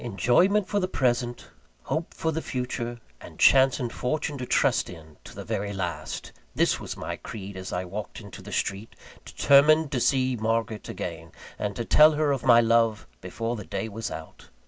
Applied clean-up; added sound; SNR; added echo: none; none; none; none.